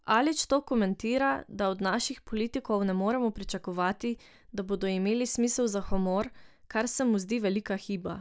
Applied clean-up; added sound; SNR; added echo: none; none; none; none.